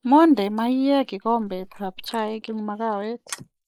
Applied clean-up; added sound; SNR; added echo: neural mask model Resemble Enhance denoiser.